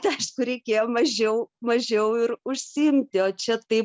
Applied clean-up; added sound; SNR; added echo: none; none; none; none.